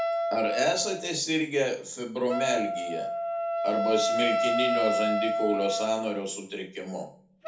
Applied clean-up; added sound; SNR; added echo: none; Wind instrument, woodwind instrument; 0 dB; reverberation time 0.3 s.